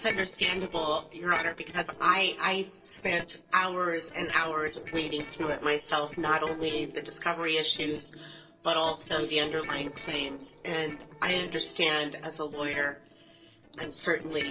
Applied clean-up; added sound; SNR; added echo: neural separator model SepFormer DNS4.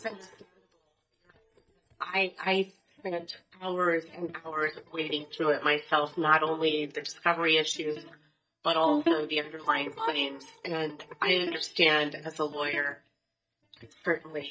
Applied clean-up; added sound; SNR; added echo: neural mask model DeepFilterNet 3.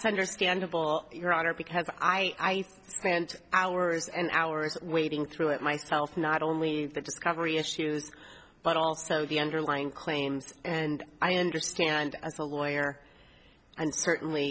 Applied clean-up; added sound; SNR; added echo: none; none; none; none.